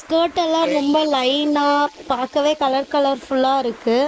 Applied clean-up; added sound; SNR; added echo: neural mask model Resemble Enhance denoiser.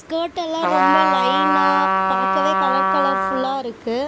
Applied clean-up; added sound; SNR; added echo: none; Trumpet; -5 dB; none.